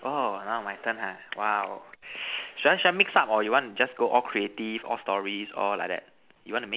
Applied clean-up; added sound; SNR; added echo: none; none; none; none.